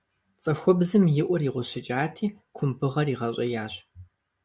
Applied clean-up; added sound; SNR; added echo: none; none; none; none.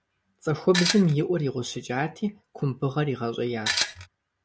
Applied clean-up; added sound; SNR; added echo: none; Tools; 1 dB; none.